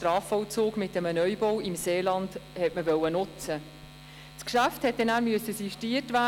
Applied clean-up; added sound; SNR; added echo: none; none; none; none.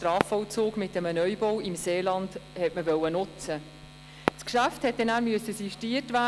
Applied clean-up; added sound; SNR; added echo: none; Fireworks; 12 dB; none.